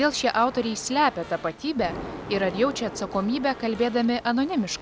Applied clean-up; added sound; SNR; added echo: none; Thunder / Rain; 15 dB; none.